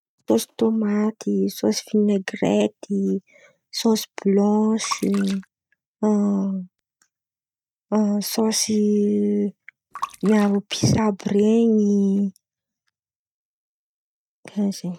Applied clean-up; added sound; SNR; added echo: neural mask model RNNoise.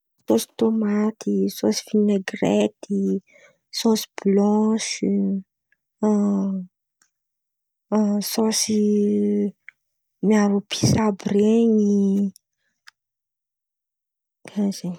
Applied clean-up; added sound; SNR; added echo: none; none; none; none.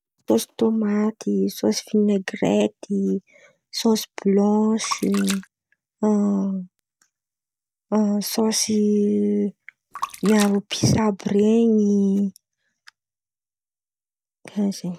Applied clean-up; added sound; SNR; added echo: none; Splash, splatter; 14 dB; none.